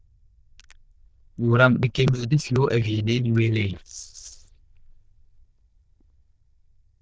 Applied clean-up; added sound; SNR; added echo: neural diffusion model UNIVERSE++.